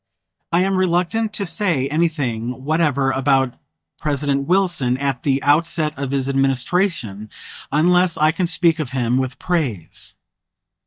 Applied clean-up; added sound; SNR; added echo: neural mask model DeepFilterNet 3.